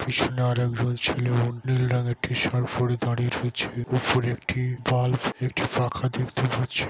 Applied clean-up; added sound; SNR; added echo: none; none; none; none.